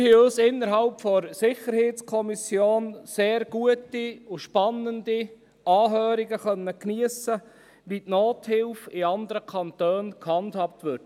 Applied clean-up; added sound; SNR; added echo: none; none; none; none.